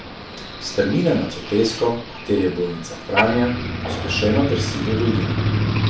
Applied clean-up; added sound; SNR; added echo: none; Motor vehicle (road); 3 dB; reverberation time 0.4 s.